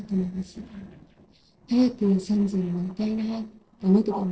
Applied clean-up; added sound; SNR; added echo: neural separator model SepFormer DNS4.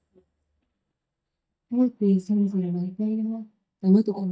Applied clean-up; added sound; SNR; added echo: neural mask model DeepFilterNet 3.